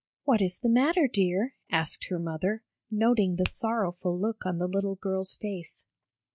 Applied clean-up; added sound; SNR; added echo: neural mask model RNNoise.